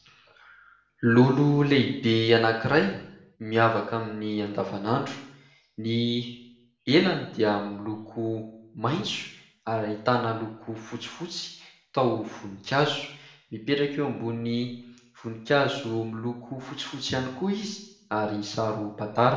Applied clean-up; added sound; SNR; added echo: none; none; none; reverberation time 0.6 s.